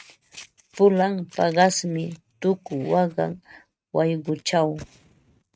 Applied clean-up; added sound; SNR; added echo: neural mask model RNNoise.